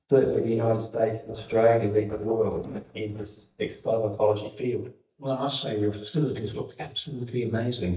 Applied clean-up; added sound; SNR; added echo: neural mask model DeepFilterNet 3.